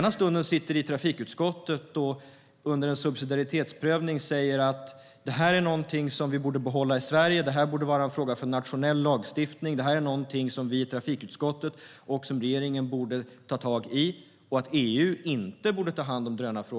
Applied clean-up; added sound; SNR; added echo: none; none; none; none.